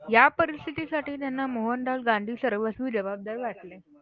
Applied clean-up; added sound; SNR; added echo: none; none; none; none.